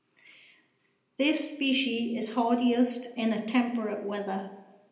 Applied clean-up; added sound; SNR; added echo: none; none; none; reverberation time 0.8 s.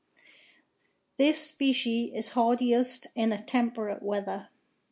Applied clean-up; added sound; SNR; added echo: none; none; none; none.